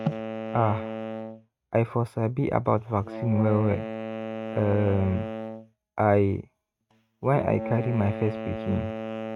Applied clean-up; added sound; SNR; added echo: neural mask model RNNoise.